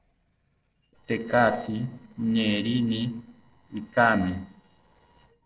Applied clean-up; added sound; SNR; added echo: neural separator model SepFormer DNS4.